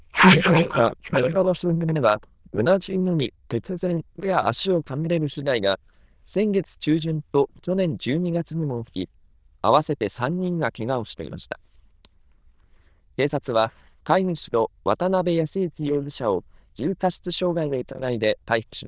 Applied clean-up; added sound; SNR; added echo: neural diffusion model UNIVERSE++.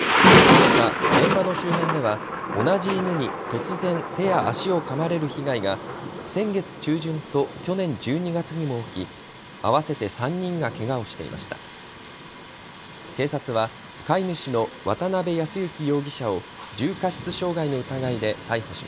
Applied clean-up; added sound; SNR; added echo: none; Thunder; 0 dB; none.